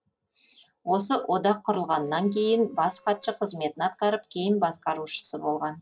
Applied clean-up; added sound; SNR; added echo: neural separator model SepFormer DNS4.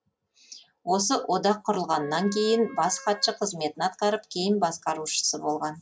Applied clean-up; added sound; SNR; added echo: none; Wind instrument, woodwind instrument; 18 dB; reverberation time 0.3 s.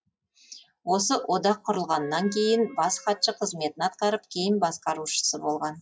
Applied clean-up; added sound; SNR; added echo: classical method WPE with log-MMSE.